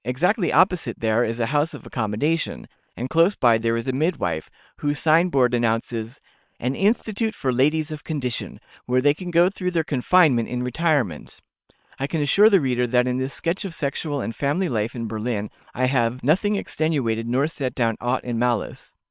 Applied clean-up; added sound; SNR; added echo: neural separator model SepFormer WHAM!.